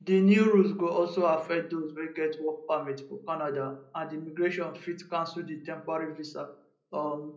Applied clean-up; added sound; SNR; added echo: none; none; none; reverberation time 0.4 s.